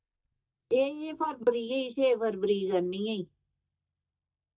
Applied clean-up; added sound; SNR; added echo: neural mask model DeepFilterNet 3.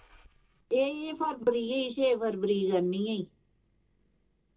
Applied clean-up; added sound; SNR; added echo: neural separator model SepFormer DNS4.